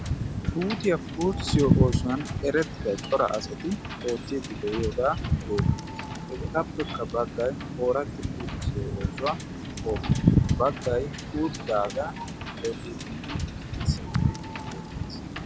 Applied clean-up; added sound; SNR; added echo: none; Wind / Boat, Water vehicle; -1 dB; none.